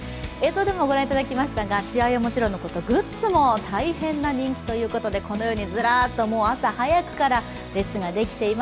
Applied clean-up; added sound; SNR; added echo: none; none; none; none.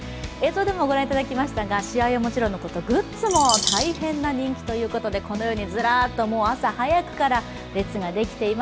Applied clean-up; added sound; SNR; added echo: none; Bird vocalization, bird call, bird song; 1 dB; none.